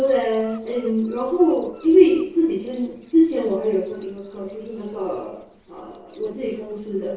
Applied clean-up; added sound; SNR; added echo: neural separator model SepFormer DNS4.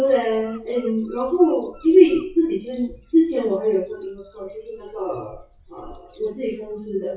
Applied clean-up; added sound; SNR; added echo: classical method WPE with log-MMSE.